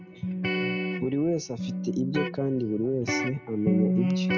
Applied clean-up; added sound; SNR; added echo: none; Electric guitar; -1 dB; none.